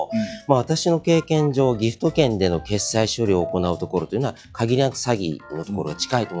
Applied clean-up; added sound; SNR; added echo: classical method log-MMSE.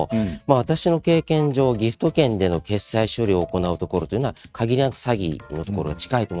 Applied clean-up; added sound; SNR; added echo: neural mask model RNNoise.